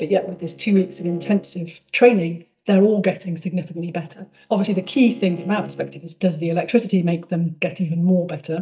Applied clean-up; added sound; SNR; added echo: neural mask model DeepFilterNet 3.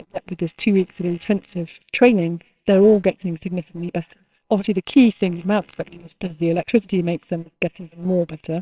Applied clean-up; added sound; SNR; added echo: neural separator model SepFormer WHAMR!.